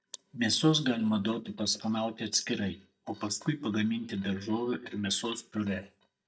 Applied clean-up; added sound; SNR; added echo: neural mask model DeepFilterNet 3.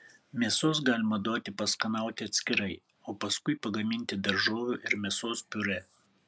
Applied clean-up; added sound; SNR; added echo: none; none; none; none.